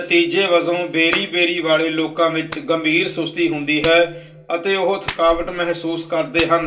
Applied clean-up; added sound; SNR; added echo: none; Clapping; 16 dB; reverberation time 0.2 s.